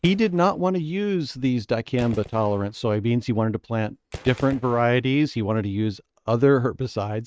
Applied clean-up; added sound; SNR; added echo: neural mask model RNNoise.